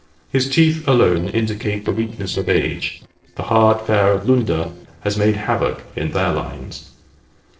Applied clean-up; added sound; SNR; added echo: neural separator model SepFormer DNS4.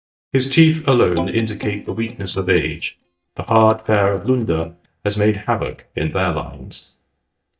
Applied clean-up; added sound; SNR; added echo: neural mask model DeepFilterNet 3.